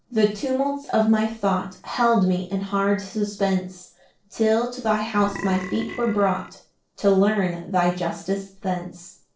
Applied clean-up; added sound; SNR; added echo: neural separator model SepFormer DNS4.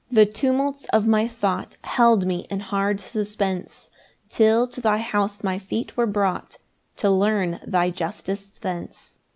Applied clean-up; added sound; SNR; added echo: none; none; none; none.